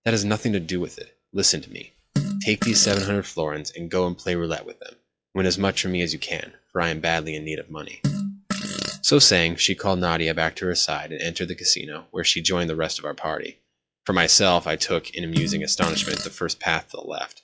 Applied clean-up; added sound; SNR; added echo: classical method log-MMSE.